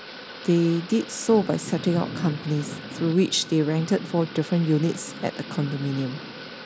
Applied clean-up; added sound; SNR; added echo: none; Thunder / Rain; 12 dB; none.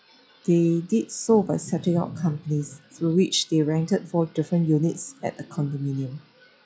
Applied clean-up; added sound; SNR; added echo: classical method log-MMSE.